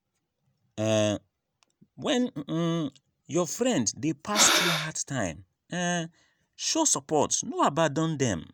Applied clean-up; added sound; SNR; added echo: none; Breathing; -2 dB; none.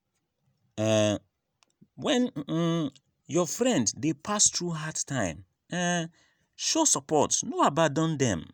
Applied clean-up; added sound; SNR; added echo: none; none; none; none.